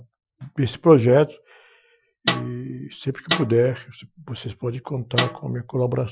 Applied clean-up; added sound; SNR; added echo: classical method Wiener filter.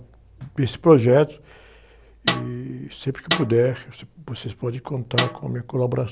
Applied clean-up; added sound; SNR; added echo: none; Snare drum; 6 dB; none.